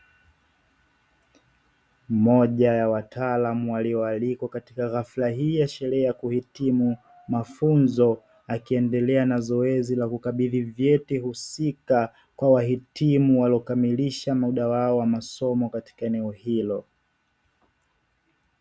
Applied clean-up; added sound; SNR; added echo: none; none; none; none.